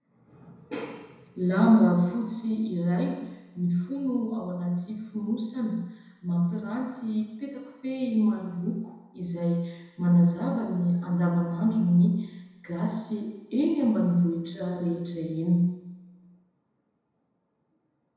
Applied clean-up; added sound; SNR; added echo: none; none; none; reverberation time 1.0 s.